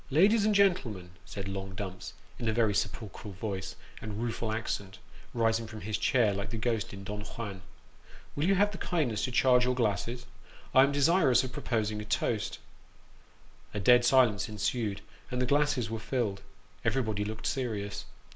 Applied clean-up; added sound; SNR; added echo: none; none; none; none.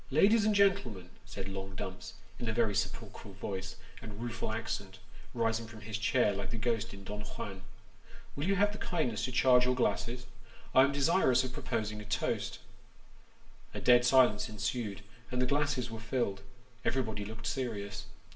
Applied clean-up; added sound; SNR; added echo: none; none; none; reverberation time 0.4 s.